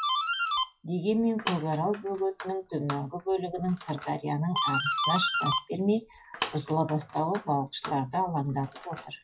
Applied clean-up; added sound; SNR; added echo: classical method WPE with log-MMSE.